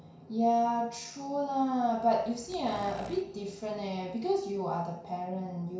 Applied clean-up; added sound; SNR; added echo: none; Insect; 20 dB; reverberation time 0.6 s.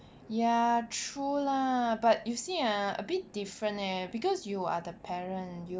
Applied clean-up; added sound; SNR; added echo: none; none; none; none.